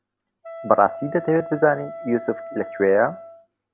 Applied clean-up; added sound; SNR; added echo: none; Wind instrument, woodwind instrument; 14 dB; none.